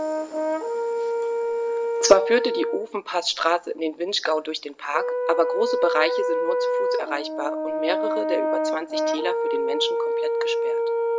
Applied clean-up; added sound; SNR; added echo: none; Brass instrument; -1 dB; none.